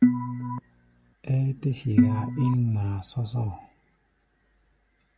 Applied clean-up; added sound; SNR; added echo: none; Organ; -3 dB; none.